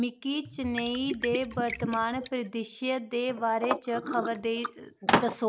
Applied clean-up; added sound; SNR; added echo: none; Liquid; 4 dB; none.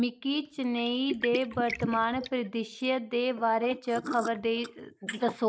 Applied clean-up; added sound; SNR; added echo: neural mask model Resemble Enhance denoiser.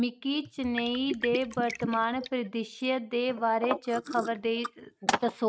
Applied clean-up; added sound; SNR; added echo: neural mask model RNNoise.